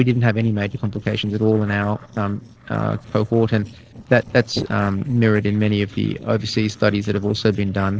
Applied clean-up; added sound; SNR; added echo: neural separator model SepFormer DNS4.